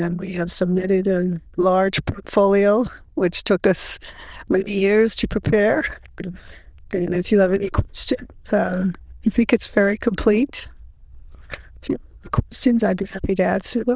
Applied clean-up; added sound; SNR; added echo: neural diffusion model UNIVERSE++.